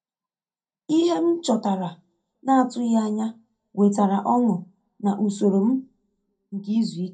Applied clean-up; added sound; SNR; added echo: none; none; none; reverberation time 0.2 s.